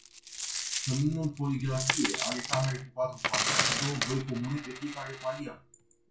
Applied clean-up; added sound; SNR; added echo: none; Coin (dropping); 1 dB; reverberation time 0.3 s.